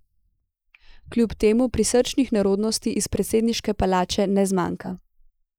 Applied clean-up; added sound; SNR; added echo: neural mask model Resemble Enhance denoiser.